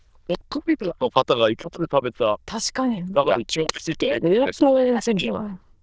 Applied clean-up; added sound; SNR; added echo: neural diffusion model UNIVERSE++.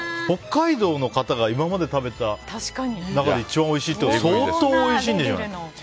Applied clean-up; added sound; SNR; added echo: none; none; none; none.